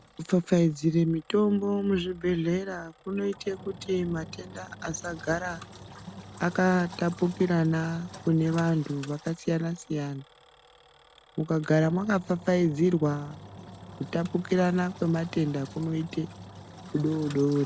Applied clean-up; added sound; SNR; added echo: none; Engine; 19 dB; none.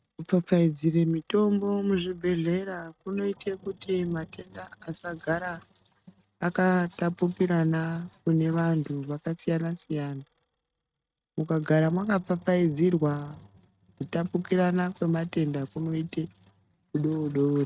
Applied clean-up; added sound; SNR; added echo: neural mask model RNNoise.